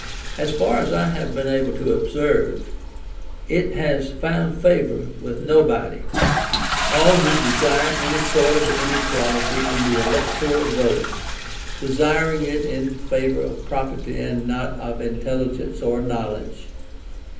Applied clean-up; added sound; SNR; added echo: none; Toilet flush; 4 dB; reverberation time 0.6 s.